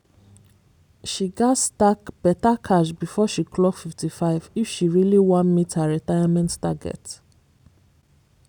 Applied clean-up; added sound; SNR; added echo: none; none; none; none.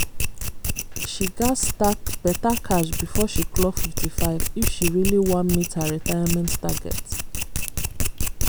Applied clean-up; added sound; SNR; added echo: none; Domestic sounds, home sounds; -1 dB; none.